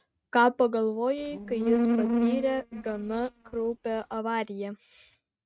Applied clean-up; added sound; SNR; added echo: neural mask model RNNoise.